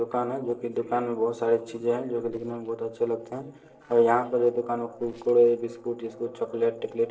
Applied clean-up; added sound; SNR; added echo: neural separator model SepFormer DNS4.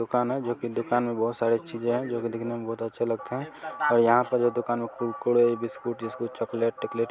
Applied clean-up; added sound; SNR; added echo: none; none; none; none.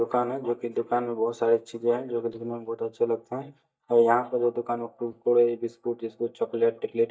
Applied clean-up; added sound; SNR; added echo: neural mask model DeepFilterNet 3.